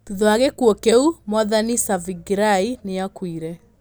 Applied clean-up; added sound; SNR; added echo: none; none; none; none.